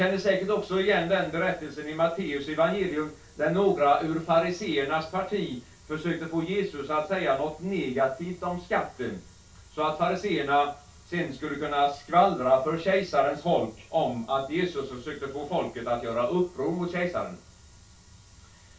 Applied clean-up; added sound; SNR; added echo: none; none; none; reverberation time 0.3 s.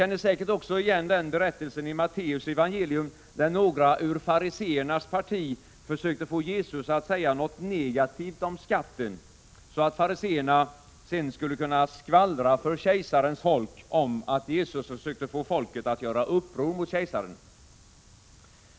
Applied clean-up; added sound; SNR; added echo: none; none; none; none.